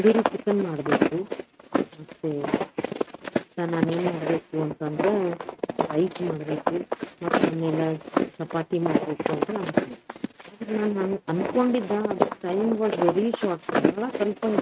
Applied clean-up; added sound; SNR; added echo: neural mask model RNNoise.